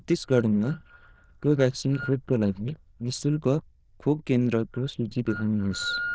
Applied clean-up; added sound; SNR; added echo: neural diffusion model UNIVERSE++.